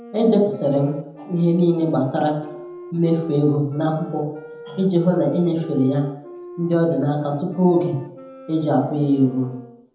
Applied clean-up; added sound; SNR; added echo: none; Wind instrument, woodwind instrument; 18 dB; reverberation time 0.8 s.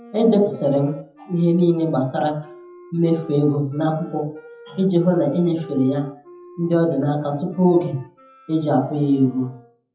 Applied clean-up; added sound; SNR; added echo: classical method WPE with log-MMSE.